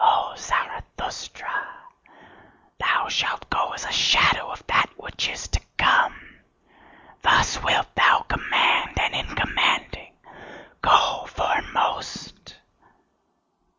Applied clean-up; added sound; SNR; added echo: none; none; none; none.